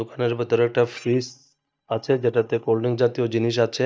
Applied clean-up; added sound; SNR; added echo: neural mask model DeepFilterNet 3.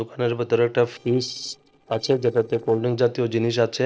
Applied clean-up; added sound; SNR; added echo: neural separator model SepFormer DNS4.